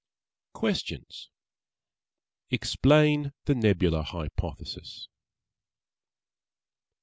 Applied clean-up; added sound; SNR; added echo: none; none; none; none.